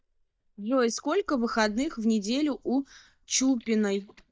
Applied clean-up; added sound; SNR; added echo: neural mask model DeepFilterNet 3.